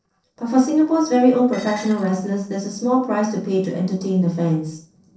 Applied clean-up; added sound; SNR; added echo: neural separator model SepFormer DNS4.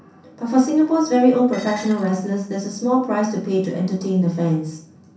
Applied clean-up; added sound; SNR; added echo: none; Dishes, pots, and pans; 19 dB; reverberation time 0.6 s.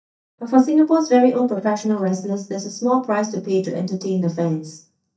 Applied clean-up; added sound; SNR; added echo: neural mask model DeepFilterNet 3.